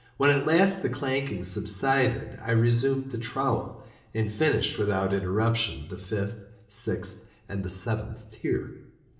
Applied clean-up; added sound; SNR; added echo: none; none; none; reverberation time 0.8 s.